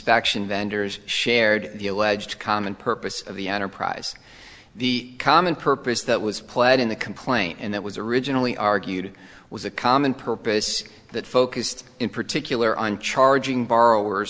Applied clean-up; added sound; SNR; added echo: none; none; none; none.